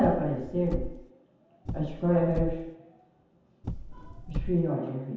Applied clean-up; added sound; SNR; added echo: none; Car; 5 dB; reverberation time 0.9 s.